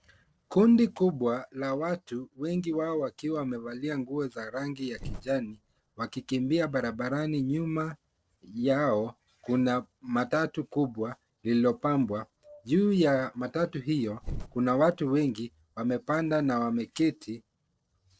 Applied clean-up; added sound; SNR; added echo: neural separator model SepFormer DNS4.